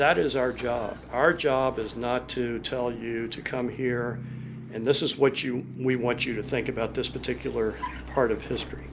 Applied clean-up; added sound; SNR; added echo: none; Vehicle; 16 dB; none.